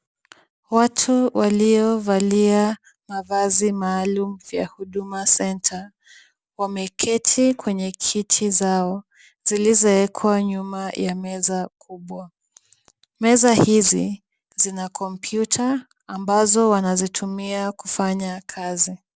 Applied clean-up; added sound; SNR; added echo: none; none; none; none.